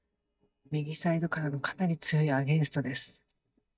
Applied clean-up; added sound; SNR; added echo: neural mask model DeepFilterNet 3.